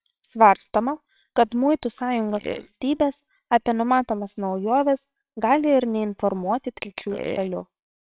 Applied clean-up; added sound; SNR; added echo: neural separator model SepFormer WHAMR!.